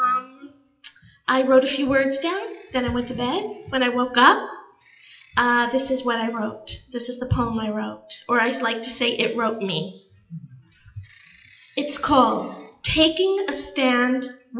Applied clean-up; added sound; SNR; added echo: classical method WPE with log-MMSE.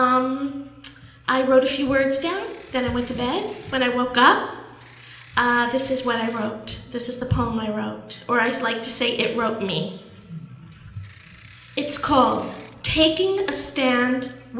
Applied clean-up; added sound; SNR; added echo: none; Ratchet, pawl / Percussion; 20 dB; reverberation time 0.8 s.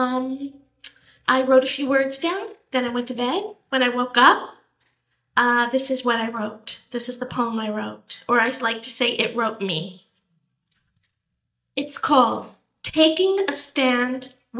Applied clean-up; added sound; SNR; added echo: neural mask model DeepFilterNet 3.